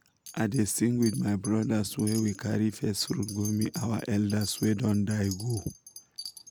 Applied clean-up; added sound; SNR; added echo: none; Wind chime; 16 dB; none.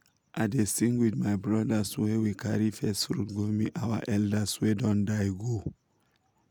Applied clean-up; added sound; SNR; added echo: none; none; none; none.